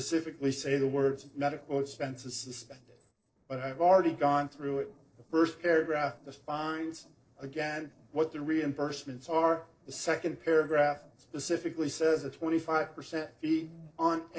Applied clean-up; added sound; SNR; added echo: neural separator model SepFormer DNS4.